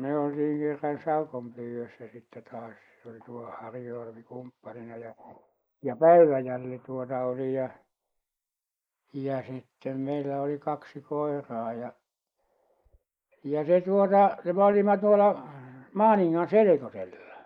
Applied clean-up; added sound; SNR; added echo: neural mask model Resemble Enhance denoiser.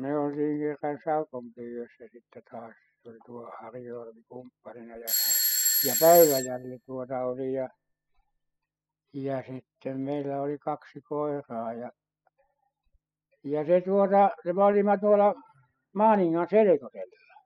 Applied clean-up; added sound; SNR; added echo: classical method spectral subtraction.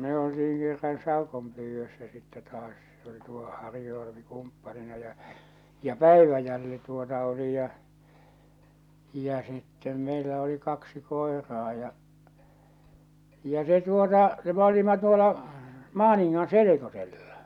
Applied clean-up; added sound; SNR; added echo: none; none; none; none.